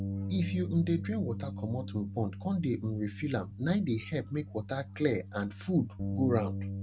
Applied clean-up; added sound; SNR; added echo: none; Bass guitar; 6 dB; none.